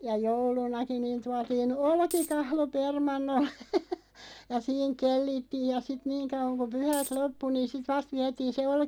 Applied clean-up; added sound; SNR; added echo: none; Coin (dropping); 12 dB; none.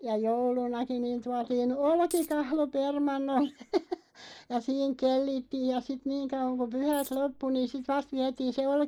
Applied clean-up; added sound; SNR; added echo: neural mask model Resemble Enhance denoiser.